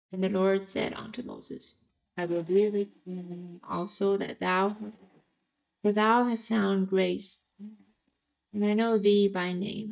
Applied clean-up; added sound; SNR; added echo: neural mask model DeepFilterNet 3.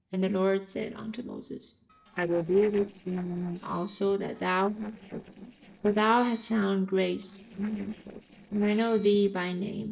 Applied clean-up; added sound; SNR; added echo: neural separator model SepFormer DNS4.